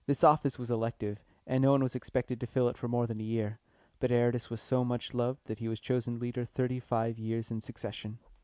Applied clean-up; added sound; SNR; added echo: none; none; none; none.